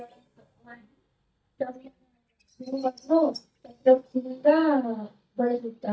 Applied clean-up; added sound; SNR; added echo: neural mask model DeepFilterNet 3.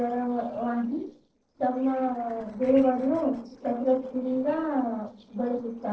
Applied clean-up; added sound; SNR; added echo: neural separator model SepFormer DNS4.